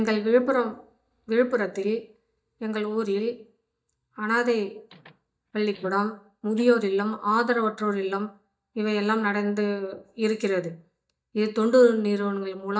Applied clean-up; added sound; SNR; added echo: neural mask model DeepFilterNet 3.